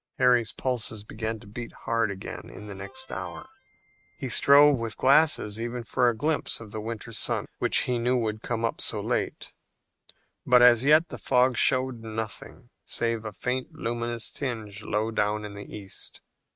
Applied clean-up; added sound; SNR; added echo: neural mask model RNNoise.